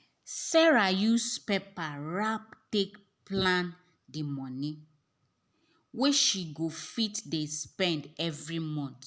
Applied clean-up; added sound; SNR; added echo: none; none; none; none.